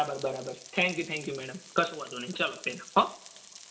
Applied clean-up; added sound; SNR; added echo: none; Frying (food); 17 dB; reverberation time 0.6 s.